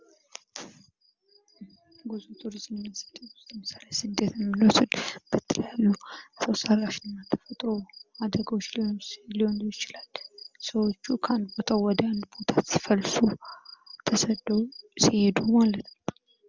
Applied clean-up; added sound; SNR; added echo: none; none; none; none.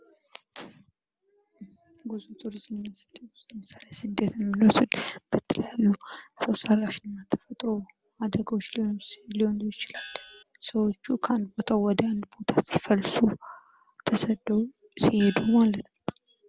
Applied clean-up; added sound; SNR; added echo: none; Gong; 13 dB; none.